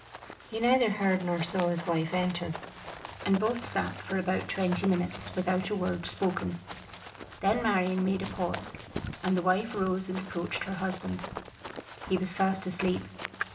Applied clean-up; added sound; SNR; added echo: none; Run; 12 dB; reverberation time 1.1 s.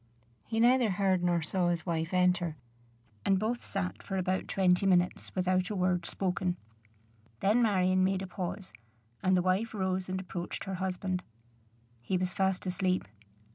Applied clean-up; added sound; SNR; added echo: none; none; none; none.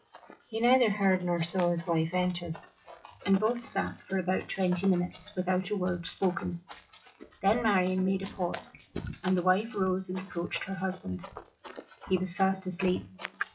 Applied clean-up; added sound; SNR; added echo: classical method WPE with log-MMSE.